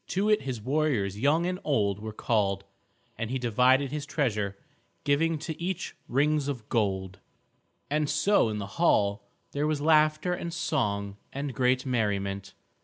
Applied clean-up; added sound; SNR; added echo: none; none; none; none.